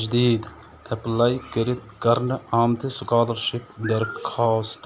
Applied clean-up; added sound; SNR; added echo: none; none; none; none.